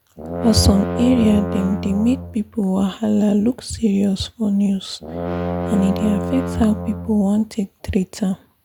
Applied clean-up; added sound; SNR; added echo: none; Brass instrument; 7 dB; none.